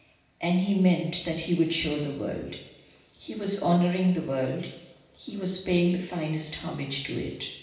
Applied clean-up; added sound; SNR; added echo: none; none; none; reverberation time 0.9 s.